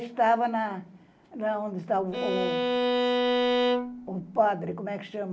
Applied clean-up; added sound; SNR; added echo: none; Bowed string instrument; -3 dB; none.